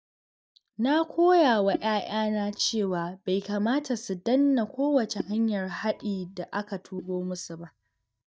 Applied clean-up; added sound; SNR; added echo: neural mask model DeepFilterNet 3.